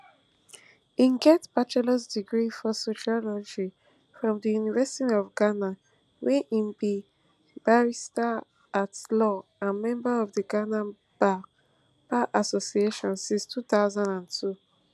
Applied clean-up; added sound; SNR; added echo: none; none; none; none.